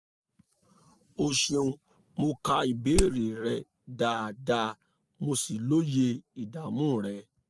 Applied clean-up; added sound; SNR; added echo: none; Hammer; -2 dB; none.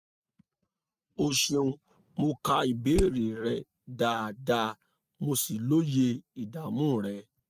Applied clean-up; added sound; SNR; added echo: neural mask model RNNoise.